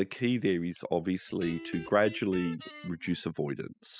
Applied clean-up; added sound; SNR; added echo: classical method spectral subtraction.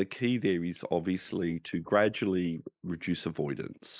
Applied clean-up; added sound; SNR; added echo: neural mask model Resemble Enhance denoiser.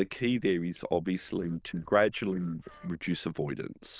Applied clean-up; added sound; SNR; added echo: neural diffusion model UNIVERSE++.